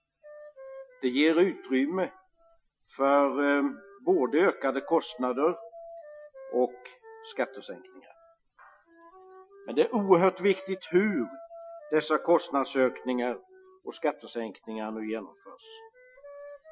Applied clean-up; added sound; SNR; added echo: classical method Wiener filter.